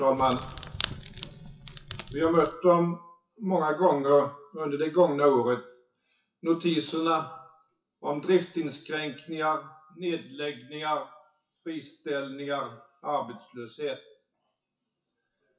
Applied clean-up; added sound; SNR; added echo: classical method WPE with log-MMSE.